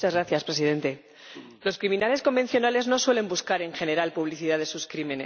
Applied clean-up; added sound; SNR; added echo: none; none; none; none.